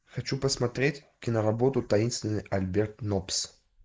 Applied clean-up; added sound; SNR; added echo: neural mask model Resemble Enhance denoiser.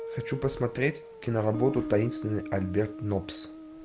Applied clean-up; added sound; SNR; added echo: none; Guitar; 9 dB; none.